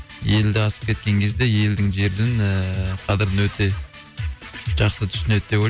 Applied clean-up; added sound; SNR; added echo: none; none; none; none.